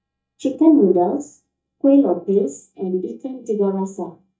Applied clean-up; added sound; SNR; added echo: neural mask model DeepFilterNet 3.